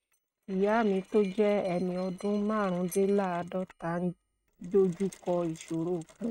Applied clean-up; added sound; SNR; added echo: neural mask model RNNoise.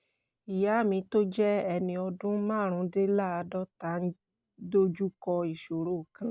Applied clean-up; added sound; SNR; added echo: none; none; none; none.